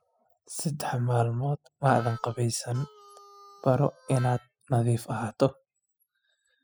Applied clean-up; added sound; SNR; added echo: classical method spectral subtraction.